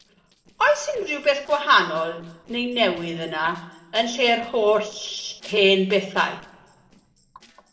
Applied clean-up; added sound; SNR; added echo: neural separator model SepFormer DNS4.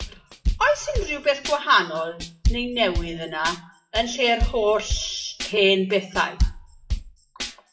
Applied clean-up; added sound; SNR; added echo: classical method WPE with log-MMSE.